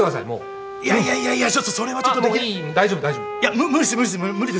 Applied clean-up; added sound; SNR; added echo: none; Wind instrument, woodwind instrument; 11 dB; none.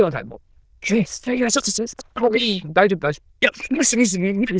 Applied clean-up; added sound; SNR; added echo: neural diffusion model UNIVERSE++.